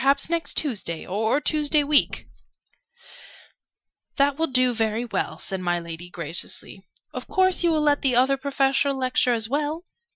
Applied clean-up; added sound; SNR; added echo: classical method Wiener filter.